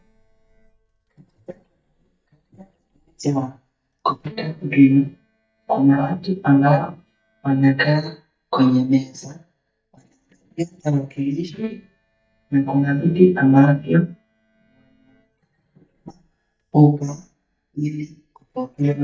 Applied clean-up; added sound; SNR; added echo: neural mask model DeepFilterNet 3.